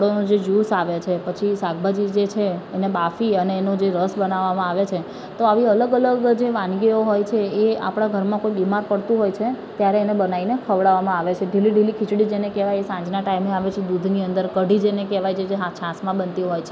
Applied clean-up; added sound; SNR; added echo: none; none; none; none.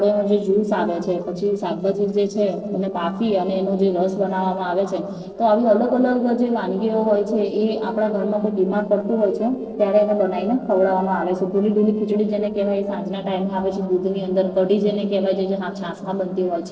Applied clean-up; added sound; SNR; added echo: neural separator model SepFormer DNS4.